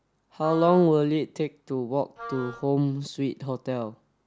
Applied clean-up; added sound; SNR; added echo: none; Wind instrument, woodwind instrument; 16 dB; none.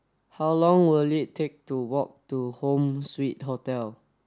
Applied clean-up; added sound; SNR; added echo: none; none; none; none.